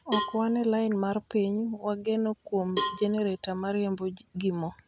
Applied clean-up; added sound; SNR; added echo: none; Cowbell; 9 dB; none.